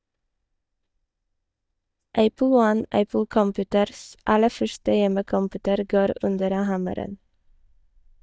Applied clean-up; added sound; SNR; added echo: neural mask model DeepFilterNet 3.